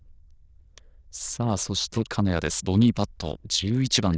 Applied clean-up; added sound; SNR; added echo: neural diffusion model UNIVERSE++.